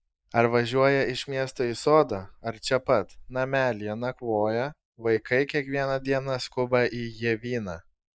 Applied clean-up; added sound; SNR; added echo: neural mask model Resemble Enhance denoiser.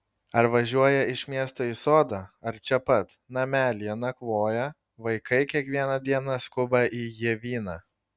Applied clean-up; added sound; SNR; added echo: none; none; none; none.